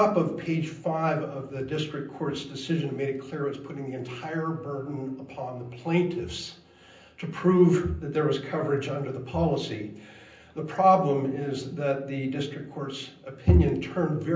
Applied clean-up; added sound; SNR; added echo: none; none; none; reverberation time 0.6 s.